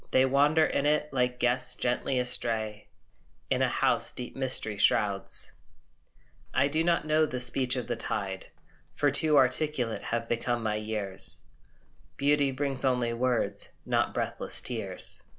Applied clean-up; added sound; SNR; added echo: none; Squeak / Walk, footsteps; 17 dB; none.